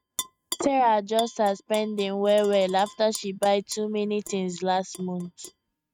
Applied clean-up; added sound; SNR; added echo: neural mask model RNNoise.